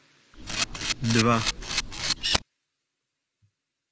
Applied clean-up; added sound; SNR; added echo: none; Camera; -2 dB; none.